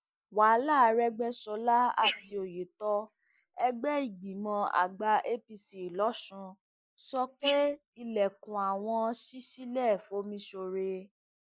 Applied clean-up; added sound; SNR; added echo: neural mask model Resemble Enhance denoiser.